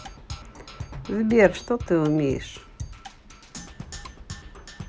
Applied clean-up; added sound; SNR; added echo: none; Percussion; 13 dB; none.